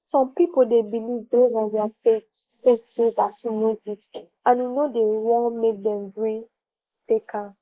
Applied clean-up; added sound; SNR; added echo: neural mask model Resemble Enhance denoiser.